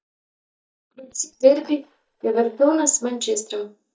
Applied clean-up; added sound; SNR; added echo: neural mask model DeepFilterNet 3.